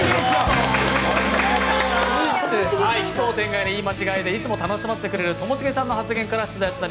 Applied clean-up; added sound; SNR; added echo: none; none; none; none.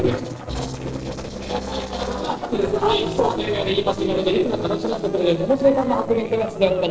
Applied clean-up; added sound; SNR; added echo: neural separator model SepFormer DNS4.